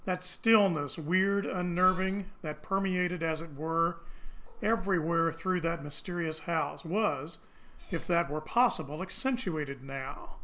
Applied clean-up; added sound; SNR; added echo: none; Meow / Purr; 11 dB; none.